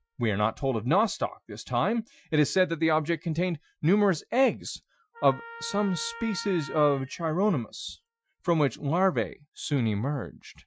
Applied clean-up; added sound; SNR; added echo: classical method Wiener filter.